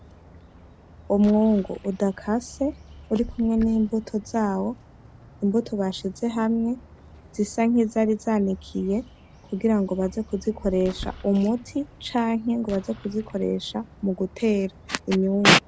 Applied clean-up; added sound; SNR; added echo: none; Bird + Explosion; 19 dB; none.